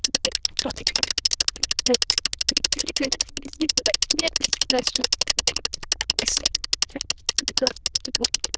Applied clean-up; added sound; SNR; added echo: neural diffusion model UNIVERSE++.